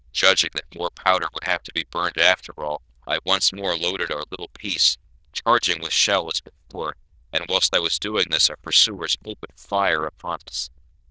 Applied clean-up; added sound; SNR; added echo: neural diffusion model UNIVERSE++.